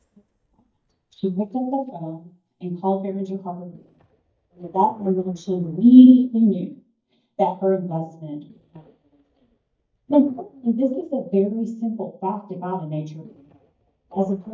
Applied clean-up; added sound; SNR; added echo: neural mask model DeepFilterNet 3.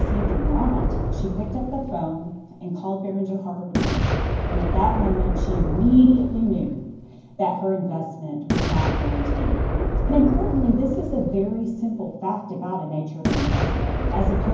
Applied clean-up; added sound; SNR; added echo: none; Boom; 0 dB; reverberation time 0.9 s.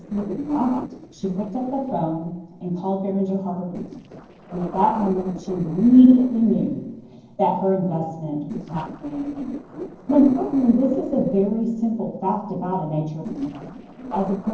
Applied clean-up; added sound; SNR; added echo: neural separator model SepFormer DNS4.